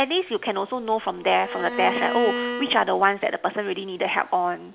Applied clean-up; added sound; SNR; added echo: none; Bowed string instrument; 7 dB; none.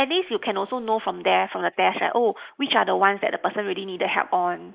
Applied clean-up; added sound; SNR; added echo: neural mask model Resemble Enhance denoiser.